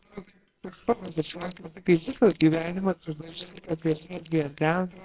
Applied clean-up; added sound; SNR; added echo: neural separator model SepFormer WHAMR!.